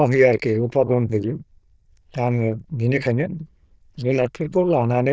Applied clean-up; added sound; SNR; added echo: neural diffusion model UNIVERSE++.